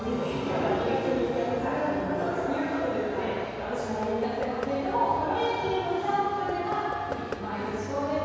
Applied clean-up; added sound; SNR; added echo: none; Knock / Wood; 16 dB; reverberation time 2.2 s.